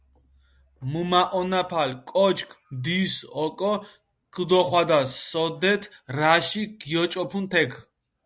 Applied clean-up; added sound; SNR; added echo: none; none; none; none.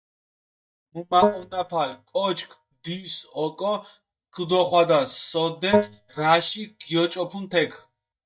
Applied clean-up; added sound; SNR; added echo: neural mask model DeepFilterNet 3.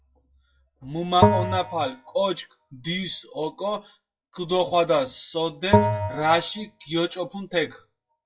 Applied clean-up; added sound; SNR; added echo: classical method WPE with log-MMSE.